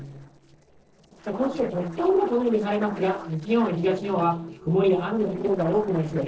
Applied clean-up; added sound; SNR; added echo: neural separator model SepFormer DNS4.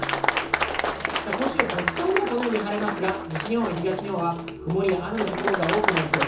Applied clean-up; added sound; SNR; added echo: none; Applause; 1 dB; reverberation time 0.6 s.